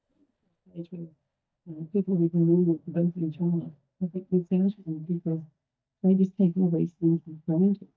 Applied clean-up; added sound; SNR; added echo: neural mask model DeepFilterNet 3.